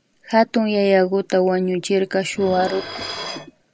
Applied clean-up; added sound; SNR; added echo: none; Dishes, pots, and pans; 16 dB; none.